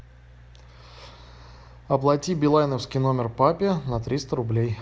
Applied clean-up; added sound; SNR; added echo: none; none; none; none.